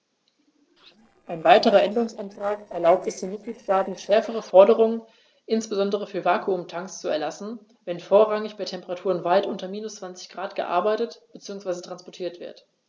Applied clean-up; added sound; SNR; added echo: neural separator model SepFormer DNS4.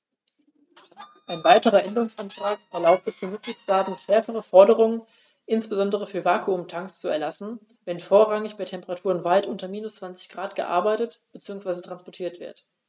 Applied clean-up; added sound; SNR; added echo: neural mask model RNNoise.